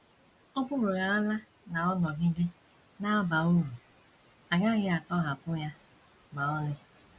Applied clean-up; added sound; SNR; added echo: none; none; none; none.